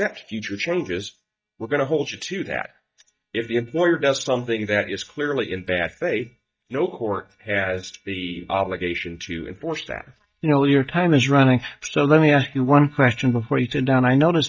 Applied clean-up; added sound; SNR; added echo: neural mask model DeepFilterNet 3.